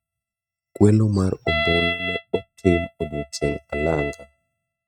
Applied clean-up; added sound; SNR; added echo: neural mask model RNNoise.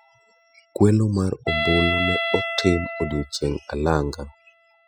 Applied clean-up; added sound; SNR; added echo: classical method spectral subtraction.